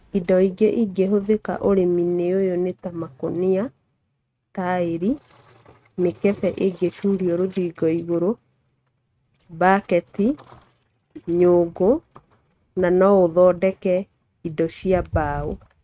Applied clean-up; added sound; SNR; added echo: neural mask model RNNoise.